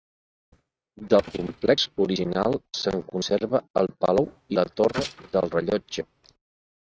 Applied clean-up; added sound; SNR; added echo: neural mask model RNNoise.